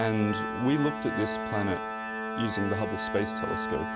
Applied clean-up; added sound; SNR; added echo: none; Organ; 3 dB; none.